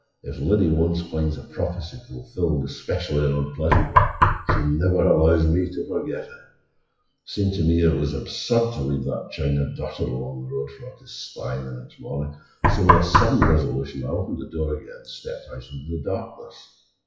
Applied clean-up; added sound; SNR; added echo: classical method WPE with log-MMSE.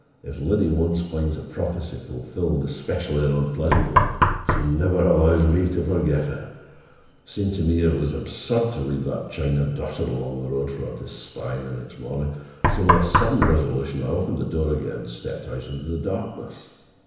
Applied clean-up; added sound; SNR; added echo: none; Knock; -3 dB; reverberation time 1.0 s.